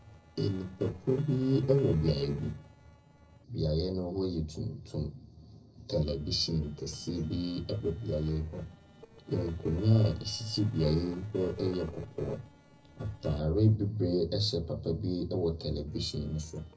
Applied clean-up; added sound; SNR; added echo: neural separator model SepFormer DNS4.